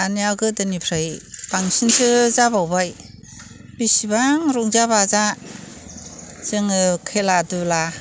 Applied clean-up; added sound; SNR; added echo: none; none; none; none.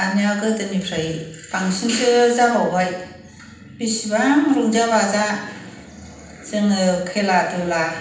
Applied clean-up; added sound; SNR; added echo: none; none; none; reverberation time 0.9 s.